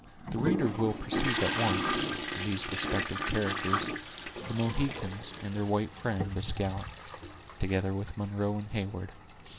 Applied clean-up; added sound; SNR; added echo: none; Toilet flush; 3 dB; none.